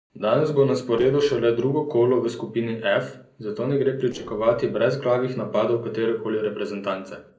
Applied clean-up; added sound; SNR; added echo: neural separator model SepFormer DNS4.